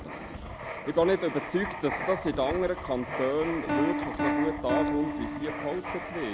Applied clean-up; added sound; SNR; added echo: none; Piano + Writing; 3 dB; none.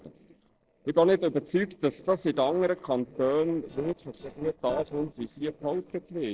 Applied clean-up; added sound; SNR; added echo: neural separator model SepFormer DNS4.